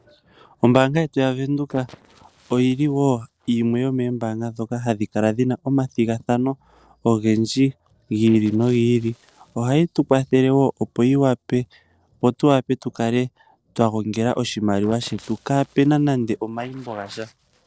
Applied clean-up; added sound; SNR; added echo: neural separator model SepFormer DNS4.